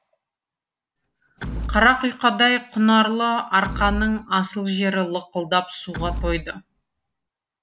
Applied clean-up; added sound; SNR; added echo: none; Door / Wood; 10 dB; none.